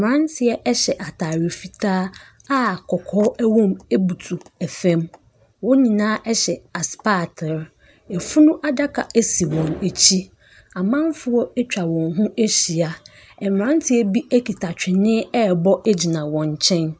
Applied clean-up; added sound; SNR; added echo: none; none; none; none.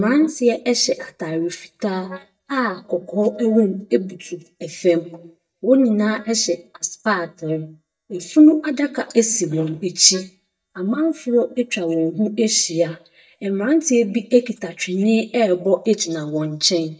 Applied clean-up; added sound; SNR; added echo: neural mask model DeepFilterNet 3.